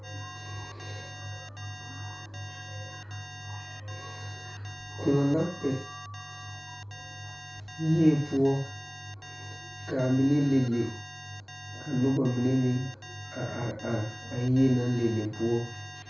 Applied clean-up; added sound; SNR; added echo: none; Alarm; 15 dB; reverberation time 0.3 s.